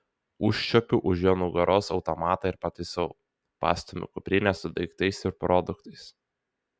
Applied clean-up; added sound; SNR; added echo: none; none; none; none.